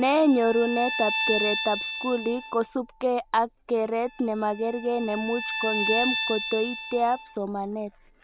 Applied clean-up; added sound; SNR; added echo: none; Bowed string instrument; 6 dB; none.